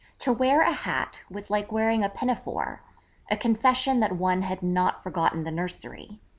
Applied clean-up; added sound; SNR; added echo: none; none; none; none.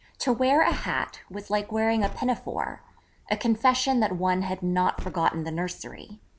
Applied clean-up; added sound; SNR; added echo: none; Car; 13 dB; none.